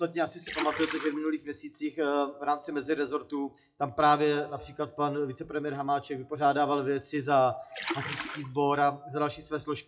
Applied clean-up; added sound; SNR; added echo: classical method WPE with log-MMSE.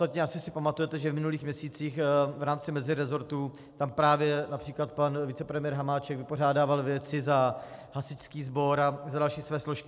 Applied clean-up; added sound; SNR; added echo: none; none; none; none.